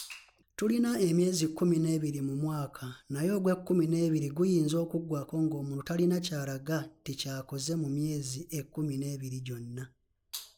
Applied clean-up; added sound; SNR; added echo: none; none; none; none.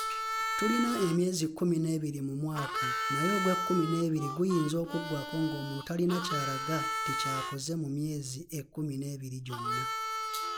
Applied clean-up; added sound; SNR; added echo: none; Harmonica; 4 dB; none.